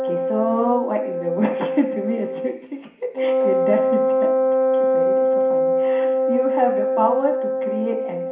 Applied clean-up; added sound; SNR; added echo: none; Wind instrument, woodwind instrument; -4 dB; reverberation time 0.5 s.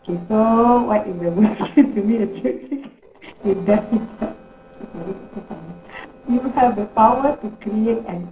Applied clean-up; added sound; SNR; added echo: neural separator model SepFormer DNS4.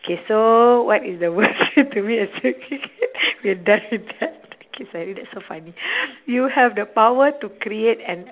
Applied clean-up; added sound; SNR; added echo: none; none; none; none.